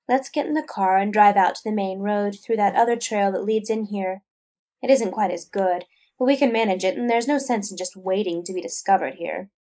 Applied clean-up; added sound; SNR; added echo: neural mask model Resemble Enhance denoiser.